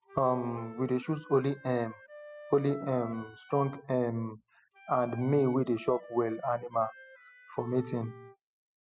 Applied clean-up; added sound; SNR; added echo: classical method spectral subtraction.